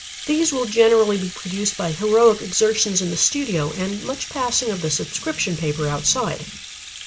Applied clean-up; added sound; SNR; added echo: none; Rattle (instrument); 14 dB; none.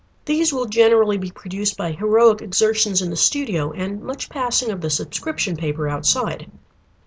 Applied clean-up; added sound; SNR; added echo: none; none; none; none.